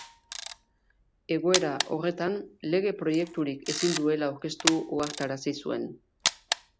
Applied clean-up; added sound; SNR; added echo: none; Camera; 6 dB; none.